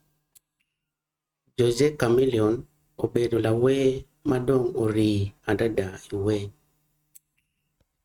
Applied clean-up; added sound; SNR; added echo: neural mask model RNNoise.